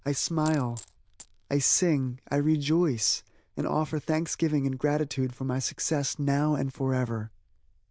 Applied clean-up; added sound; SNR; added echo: neural diffusion model UNIVERSE++.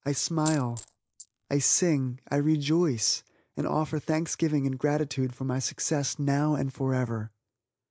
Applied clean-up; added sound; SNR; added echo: neural mask model Resemble Enhance denoiser.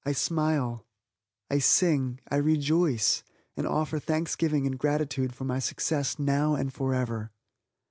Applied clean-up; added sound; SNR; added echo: none; none; none; none.